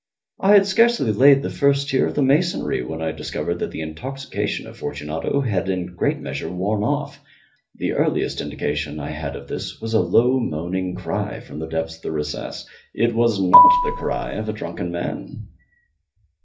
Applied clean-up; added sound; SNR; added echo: none; Marimba, xylophone; -4 dB; reverberation time 0.3 s.